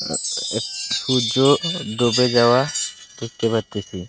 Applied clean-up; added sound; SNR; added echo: neural mask model RNNoise.